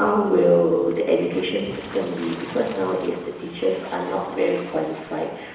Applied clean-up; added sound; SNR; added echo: none; Waves, surf; 17 dB; reverberation time 1.0 s.